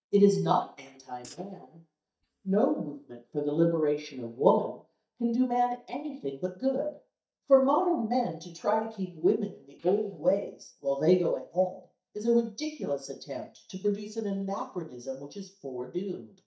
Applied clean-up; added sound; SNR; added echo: neural mask model DeepFilterNet 3.